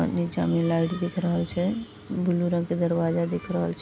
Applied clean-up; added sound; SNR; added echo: none; none; none; none.